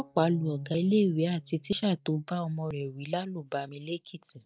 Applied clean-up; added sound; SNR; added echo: neural mask model DeepFilterNet 3.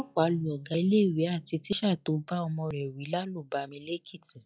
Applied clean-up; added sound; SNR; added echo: classical method log-MMSE.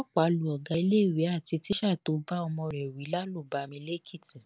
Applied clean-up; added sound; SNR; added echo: none; none; none; none.